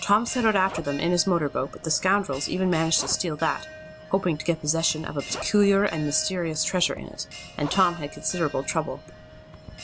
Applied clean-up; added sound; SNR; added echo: none; Bell + Zipper (clothing); 15 dB; none.